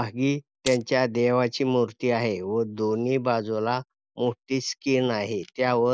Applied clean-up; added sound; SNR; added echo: neural mask model Resemble Enhance denoiser.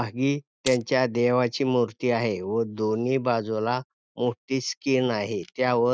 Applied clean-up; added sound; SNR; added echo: neural mask model RNNoise.